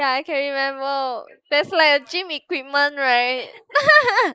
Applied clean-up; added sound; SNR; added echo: neural mask model Resemble Enhance denoiser.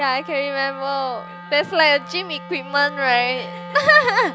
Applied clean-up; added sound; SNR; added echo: none; Wind instrument, woodwind instrument; 15 dB; none.